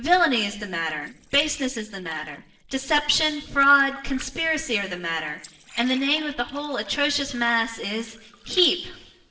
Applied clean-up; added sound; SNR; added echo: neural separator model SepFormer DNS4.